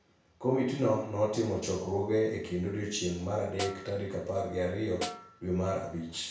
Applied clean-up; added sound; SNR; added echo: none; Snare drum; 11 dB; reverberation time 0.6 s.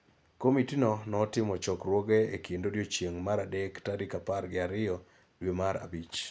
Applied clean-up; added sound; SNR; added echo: none; none; none; none.